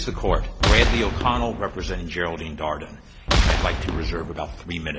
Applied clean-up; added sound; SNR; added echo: none; Boom; -3 dB; none.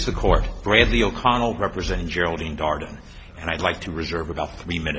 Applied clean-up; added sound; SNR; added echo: none; none; none; none.